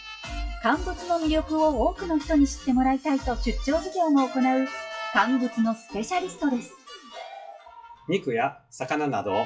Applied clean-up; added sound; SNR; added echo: classical method WPE with log-MMSE.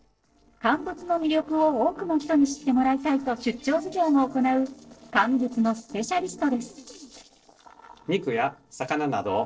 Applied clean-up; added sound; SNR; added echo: neural separator model SepFormer DNS4.